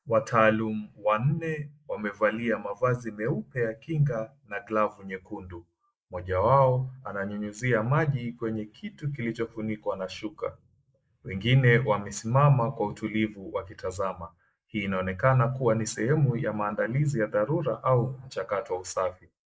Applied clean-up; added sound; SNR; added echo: neural mask model Resemble Enhance denoiser.